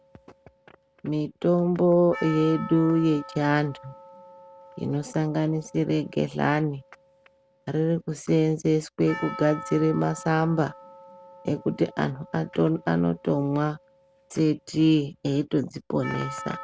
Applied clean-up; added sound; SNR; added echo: none; Percussion; 18 dB; none.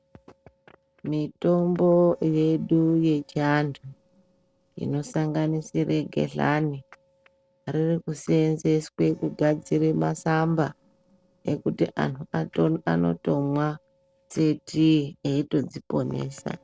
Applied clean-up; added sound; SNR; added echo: neural separator model SepFormer DNS4.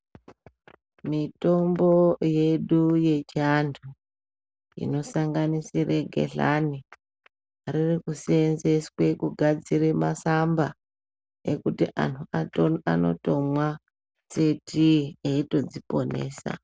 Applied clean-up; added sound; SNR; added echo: none; none; none; none.